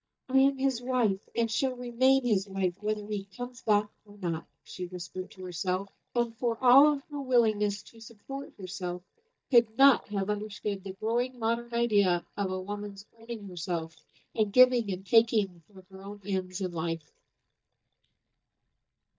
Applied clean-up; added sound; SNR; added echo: neural mask model DeepFilterNet 3.